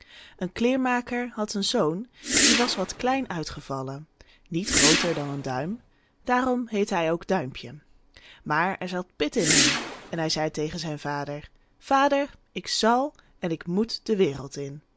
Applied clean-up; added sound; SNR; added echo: none; Whoosh, swoosh, swish; -2 dB; none.